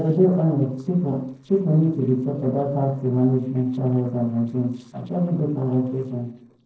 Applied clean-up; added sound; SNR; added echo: neural separator model SepFormer DNS4.